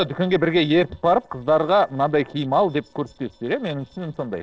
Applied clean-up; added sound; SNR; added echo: neural separator model SepFormer DNS4.